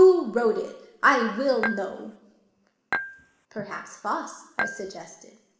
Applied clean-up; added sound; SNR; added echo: none; Dishes, pots, and pans / Chink, clink; 6 dB; reverberation time 1.0 s.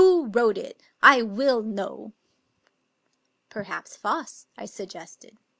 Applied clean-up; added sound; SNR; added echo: none; none; none; none.